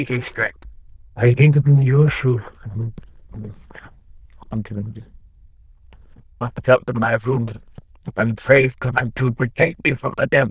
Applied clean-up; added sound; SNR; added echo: neural diffusion model UNIVERSE++.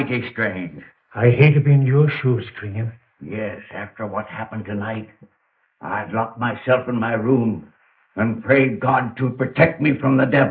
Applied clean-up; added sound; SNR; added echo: neural mask model Resemble Enhance denoiser.